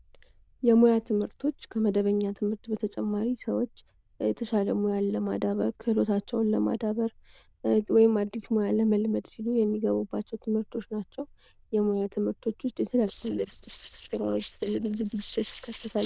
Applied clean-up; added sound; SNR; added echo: neural diffusion model UNIVERSE++.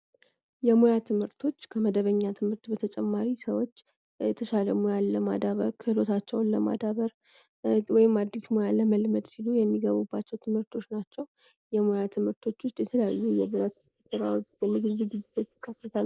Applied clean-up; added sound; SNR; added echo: neural mask model Resemble Enhance denoiser.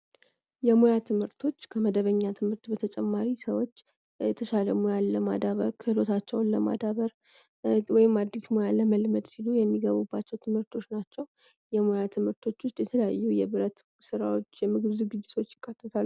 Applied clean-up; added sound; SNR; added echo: none; none; none; none.